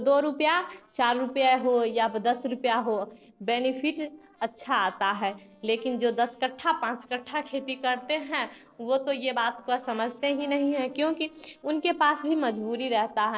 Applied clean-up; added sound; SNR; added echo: neural separator model SepFormer DNS4.